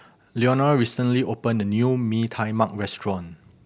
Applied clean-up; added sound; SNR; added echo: none; none; none; none.